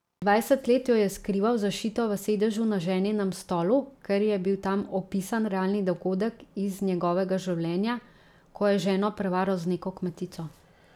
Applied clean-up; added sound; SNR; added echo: none; none; none; none.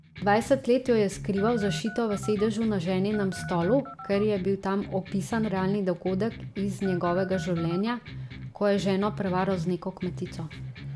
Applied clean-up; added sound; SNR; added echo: none; Electric guitar + Telephone; 11 dB; none.